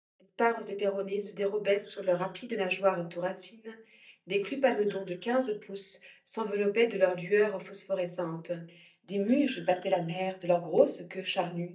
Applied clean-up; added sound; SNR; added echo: neural mask model DeepFilterNet 3.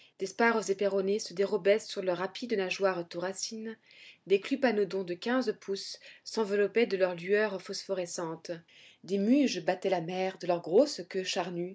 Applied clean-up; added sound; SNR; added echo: none; none; none; none.